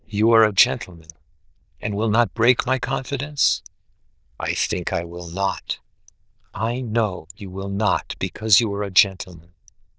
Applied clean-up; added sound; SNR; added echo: neural diffusion model UNIVERSE++.